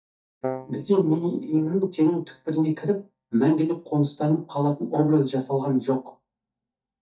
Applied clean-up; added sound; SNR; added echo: neural mask model DeepFilterNet 3.